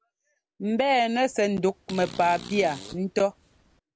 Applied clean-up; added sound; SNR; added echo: none; Fart; 18 dB; none.